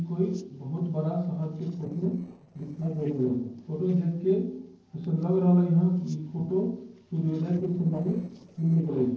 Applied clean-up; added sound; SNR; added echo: neural separator model SepFormer DNS4.